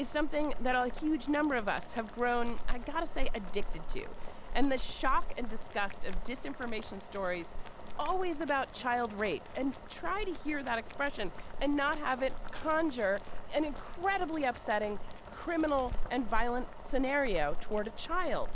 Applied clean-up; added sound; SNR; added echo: none; Boiling; 0 dB; none.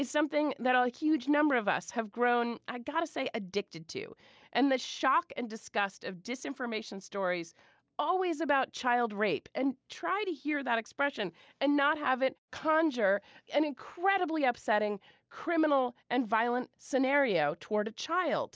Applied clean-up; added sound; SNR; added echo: none; none; none; none.